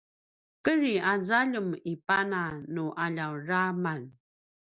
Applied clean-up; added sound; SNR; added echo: none; none; none; none.